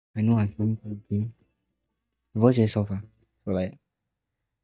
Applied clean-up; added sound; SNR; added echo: neural mask model DeepFilterNet 3.